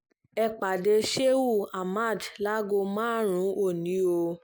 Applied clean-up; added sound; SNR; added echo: none; none; none; none.